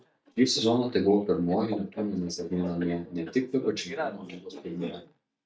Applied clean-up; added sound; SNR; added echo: neural mask model DeepFilterNet 3.